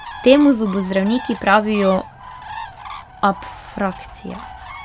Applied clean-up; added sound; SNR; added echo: none; Bird; 15 dB; none.